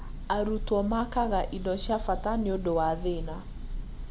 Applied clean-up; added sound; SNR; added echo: none; Bird / Breathing; 5 dB; none.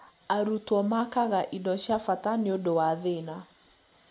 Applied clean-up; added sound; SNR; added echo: none; none; none; none.